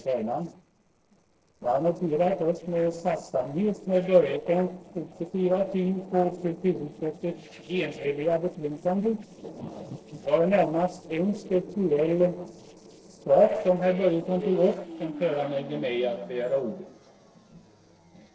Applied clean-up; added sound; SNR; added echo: neural separator model SepFormer DNS4.